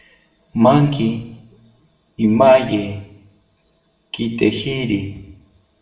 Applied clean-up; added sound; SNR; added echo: none; none; none; reverberation time 0.8 s.